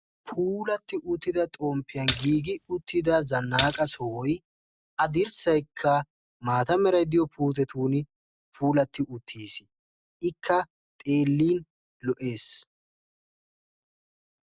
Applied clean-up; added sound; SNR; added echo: none; Splash, splatter; 1 dB; none.